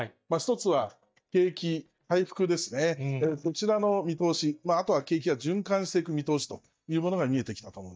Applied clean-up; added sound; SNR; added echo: neural mask model DeepFilterNet 3.